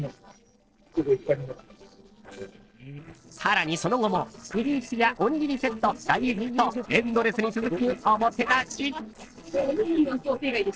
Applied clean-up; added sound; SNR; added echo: neural separator model SepFormer DNS4.